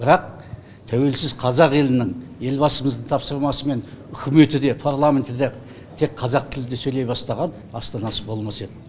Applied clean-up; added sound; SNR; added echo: none; none; none; none.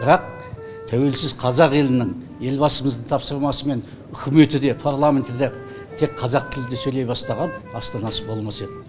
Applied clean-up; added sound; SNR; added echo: none; Wind instrument, woodwind instrument; 18 dB; none.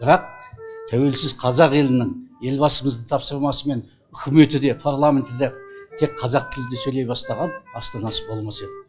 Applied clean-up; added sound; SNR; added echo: classical method log-MMSE.